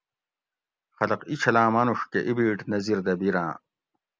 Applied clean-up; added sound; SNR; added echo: none; none; none; none.